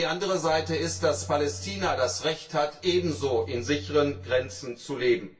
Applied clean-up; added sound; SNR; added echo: none; Bowed string instrument; 14 dB; reverberation time 0.2 s.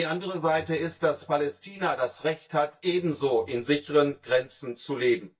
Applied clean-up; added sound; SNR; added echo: neural mask model DeepFilterNet 3.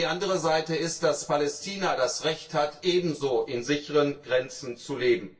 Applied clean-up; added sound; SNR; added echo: neural separator model SepFormer DNS4.